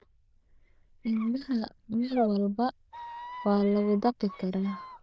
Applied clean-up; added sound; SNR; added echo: neural diffusion model UNIVERSE++.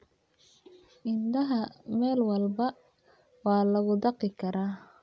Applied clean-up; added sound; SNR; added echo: none; none; none; none.